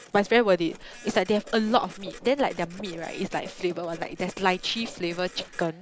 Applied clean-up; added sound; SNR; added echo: none; Crushing + Printer; 19 dB; none.